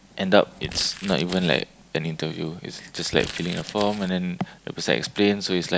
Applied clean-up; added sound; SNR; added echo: none; Crumpling, crinkling; 14 dB; none.